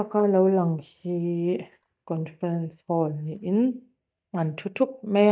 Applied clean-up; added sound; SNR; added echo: neural mask model DeepFilterNet 3.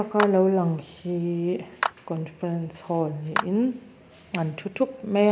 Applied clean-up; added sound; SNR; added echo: none; Clapping; 9 dB; none.